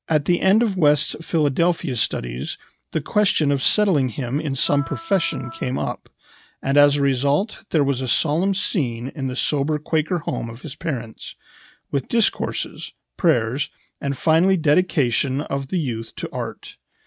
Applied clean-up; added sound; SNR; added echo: neural mask model RNNoise.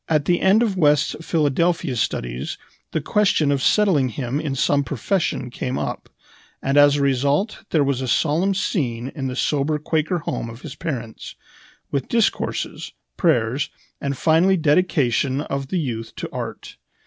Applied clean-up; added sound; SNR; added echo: none; none; none; none.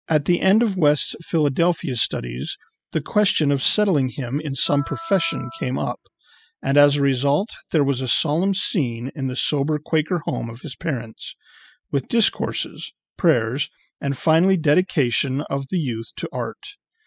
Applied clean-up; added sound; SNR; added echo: classical method spectral subtraction.